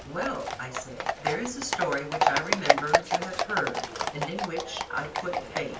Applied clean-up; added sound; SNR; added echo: none; Livestock, farm animals, working animals; -4 dB; reverberation time 0.3 s.